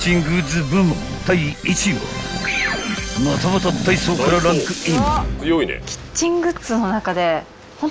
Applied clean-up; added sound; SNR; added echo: none; Animal; 9 dB; none.